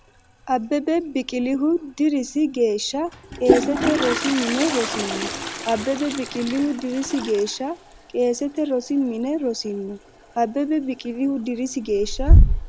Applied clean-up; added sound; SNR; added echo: none; Toilet flush; 1 dB; none.